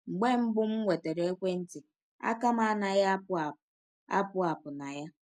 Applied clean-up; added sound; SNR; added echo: none; none; none; none.